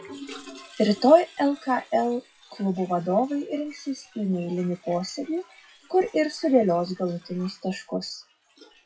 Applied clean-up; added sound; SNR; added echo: classical method WPE with log-MMSE.